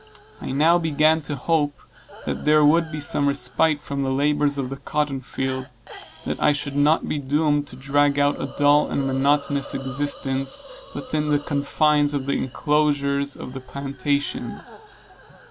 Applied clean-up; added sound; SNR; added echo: none; Hiss; 19 dB; none.